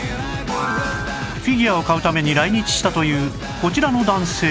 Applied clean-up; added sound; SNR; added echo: none; none; none; none.